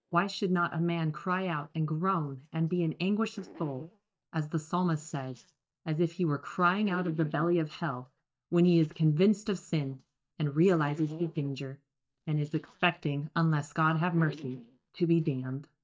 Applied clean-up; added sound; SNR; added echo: neural mask model DeepFilterNet 3.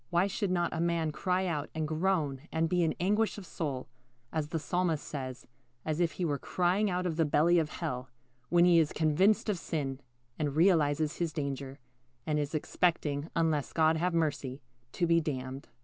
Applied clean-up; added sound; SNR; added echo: none; none; none; none.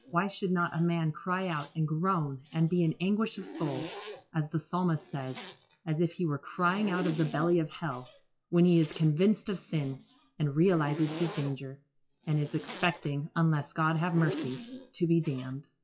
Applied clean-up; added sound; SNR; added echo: classical method WPE with log-MMSE.